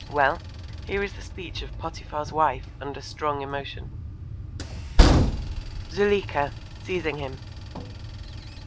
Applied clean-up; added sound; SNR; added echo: none; Train; -2 dB; none.